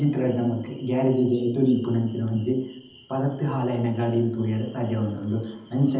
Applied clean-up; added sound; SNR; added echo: none; none; none; reverberation time 0.8 s.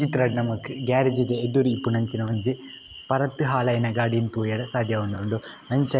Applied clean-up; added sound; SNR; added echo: none; none; none; none.